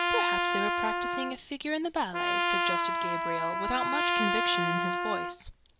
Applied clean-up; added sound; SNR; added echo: none; Trumpet; -4 dB; none.